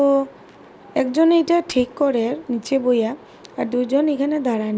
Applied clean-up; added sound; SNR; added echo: none; none; none; none.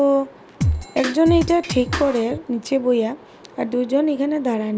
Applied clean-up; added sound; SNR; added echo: none; Drum kit; 4 dB; none.